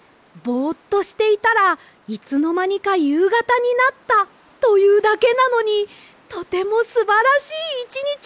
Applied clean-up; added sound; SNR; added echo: none; none; none; none.